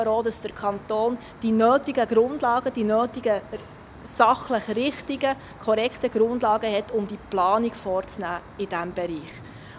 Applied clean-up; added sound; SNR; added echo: none; Traffic noise, roadway noise; 20 dB; none.